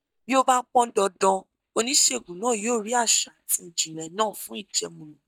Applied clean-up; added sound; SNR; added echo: neural mask model DeepFilterNet 3.